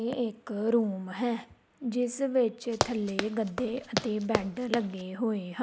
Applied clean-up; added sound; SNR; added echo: none; Run; 4 dB; none.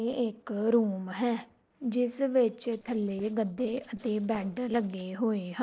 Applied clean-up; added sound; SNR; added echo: neural separator model SepFormer DNS4.